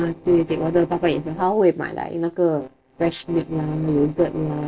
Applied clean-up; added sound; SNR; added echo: neural separator model SepFormer DNS4.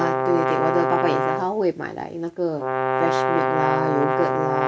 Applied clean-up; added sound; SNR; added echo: none; Brass instrument; -2 dB; none.